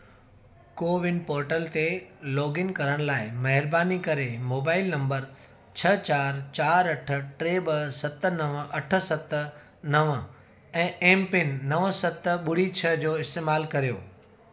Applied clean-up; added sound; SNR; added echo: none; none; none; none.